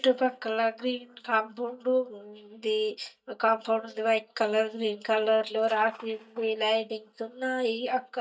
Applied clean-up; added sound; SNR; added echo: neural mask model DeepFilterNet 3.